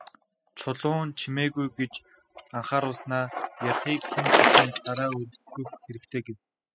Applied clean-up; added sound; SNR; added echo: classical method spectral subtraction.